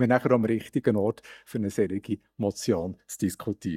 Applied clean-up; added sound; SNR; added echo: neural mask model DeepFilterNet 3.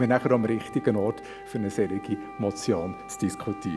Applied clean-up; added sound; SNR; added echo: none; Wind instrument, woodwind instrument; 15 dB; none.